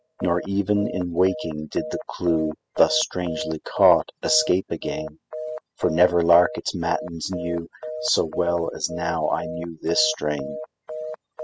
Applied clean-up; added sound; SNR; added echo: classical method spectral subtraction.